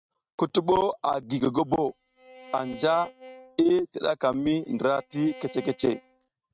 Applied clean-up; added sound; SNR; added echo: neural mask model RNNoise.